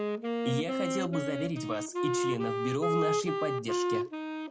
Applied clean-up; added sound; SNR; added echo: none; Wind instrument, woodwind instrument; -3 dB; none.